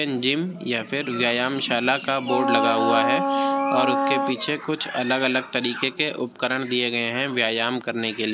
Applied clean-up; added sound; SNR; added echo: none; Wind instrument, woodwind instrument; 0 dB; none.